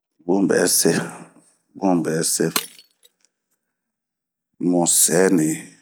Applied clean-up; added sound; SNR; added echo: none; Shatter; 15 dB; none.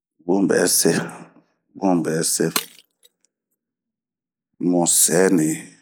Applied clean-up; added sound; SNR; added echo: neural mask model Resemble Enhance denoiser.